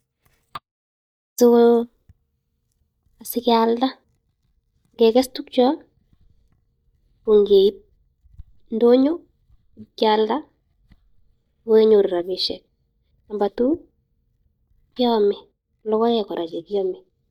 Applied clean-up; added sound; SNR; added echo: neural mask model DeepFilterNet 3.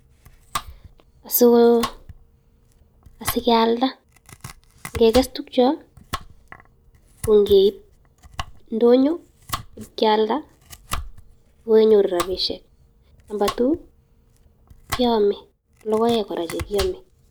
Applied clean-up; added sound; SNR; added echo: none; Domestic sounds, home sounds; 14 dB; none.